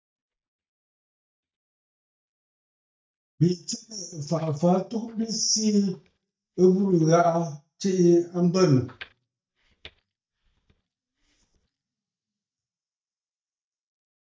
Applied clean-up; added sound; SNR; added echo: neural mask model DeepFilterNet 3.